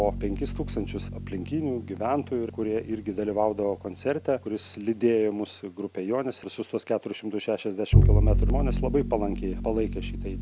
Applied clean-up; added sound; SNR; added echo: none; Bowed string instrument; 0 dB; none.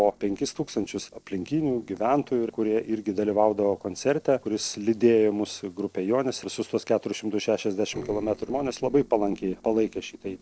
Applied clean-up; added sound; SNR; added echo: neural separator model SepFormer DNS4.